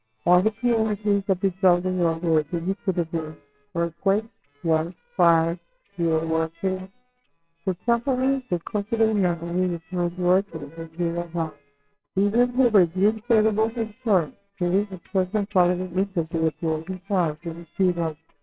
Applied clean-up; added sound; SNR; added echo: neural separator model SepFormer WHAMR!.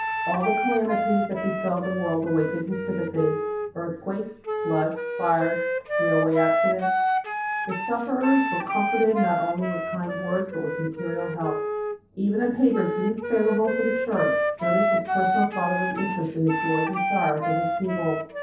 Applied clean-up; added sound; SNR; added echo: none; Wind instrument, woodwind instrument; 1 dB; reverberation time 0.7 s.